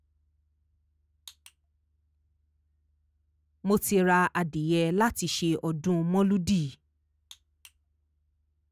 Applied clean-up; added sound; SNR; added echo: none; none; none; none.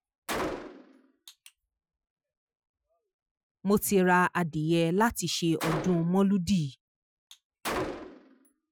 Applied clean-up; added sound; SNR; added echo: classical method Wiener filter.